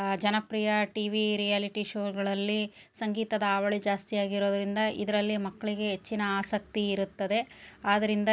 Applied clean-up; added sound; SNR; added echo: none; none; none; none.